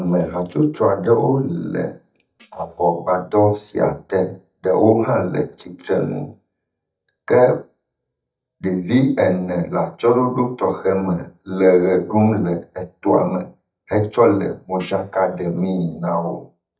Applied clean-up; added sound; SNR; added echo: neural mask model DeepFilterNet 3.